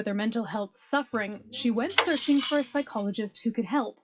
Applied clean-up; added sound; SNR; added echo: classical method WPE with log-MMSE.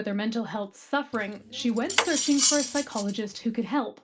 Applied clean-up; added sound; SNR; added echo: none; Cutlery, silverware; 2 dB; reverberation time 0.2 s.